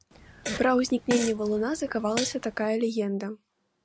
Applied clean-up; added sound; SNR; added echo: none; Fart; 8 dB; none.